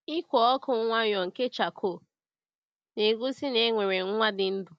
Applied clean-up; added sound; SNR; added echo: none; none; none; none.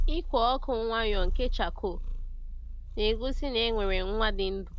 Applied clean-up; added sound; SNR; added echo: none; Purr; 0 dB; none.